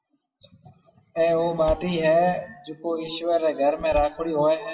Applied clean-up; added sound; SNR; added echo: classical method WPE with log-MMSE.